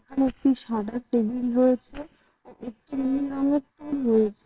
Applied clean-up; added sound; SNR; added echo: neural separator model SepFormer WHAMR!.